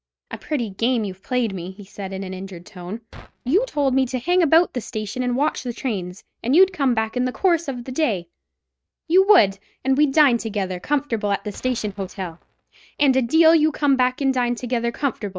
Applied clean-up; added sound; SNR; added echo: neural mask model RNNoise.